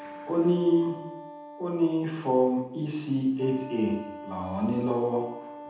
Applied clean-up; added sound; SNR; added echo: none; Wind instrument, woodwind instrument; 15 dB; reverberation time 0.9 s.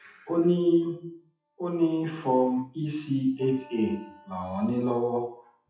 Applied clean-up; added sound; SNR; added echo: classical method WPE with log-MMSE.